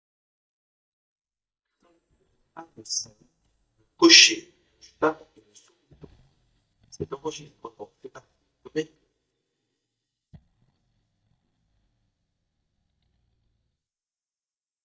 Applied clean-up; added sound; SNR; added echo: neural mask model DeepFilterNet 3.